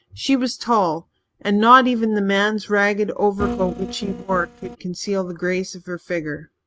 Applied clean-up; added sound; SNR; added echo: neural mask model RNNoise.